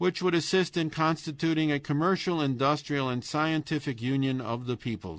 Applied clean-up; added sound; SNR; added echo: none; none; none; none.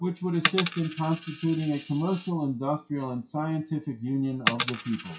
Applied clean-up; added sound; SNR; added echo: classical method WPE with log-MMSE.